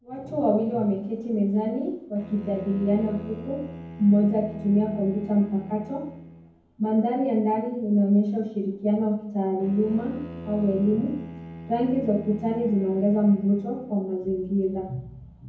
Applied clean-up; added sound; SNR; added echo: none; Bowed string instrument; 17 dB; reverberation time 0.9 s.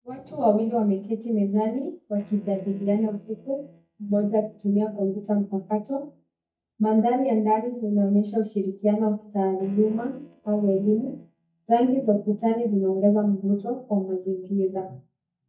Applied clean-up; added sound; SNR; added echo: neural mask model DeepFilterNet 3.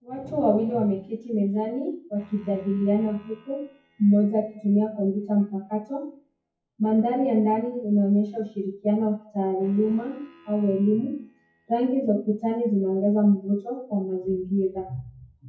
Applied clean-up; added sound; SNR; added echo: classical method WPE with log-MMSE.